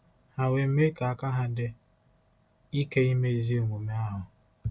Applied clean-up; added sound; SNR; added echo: none; none; none; none.